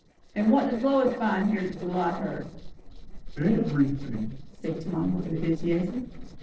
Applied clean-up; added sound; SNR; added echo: neural separator model SepFormer DNS4.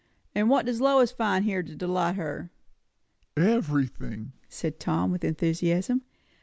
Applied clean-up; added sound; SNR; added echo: none; none; none; none.